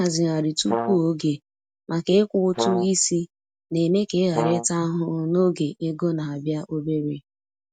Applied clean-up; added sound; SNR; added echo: none; Brass instrument; 4 dB; none.